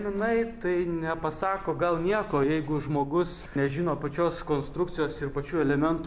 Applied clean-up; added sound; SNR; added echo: none; none; none; none.